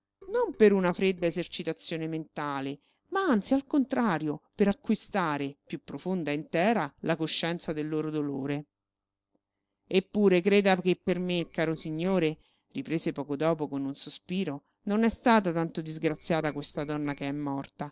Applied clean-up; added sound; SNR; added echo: neural separator model SepFormer DNS4.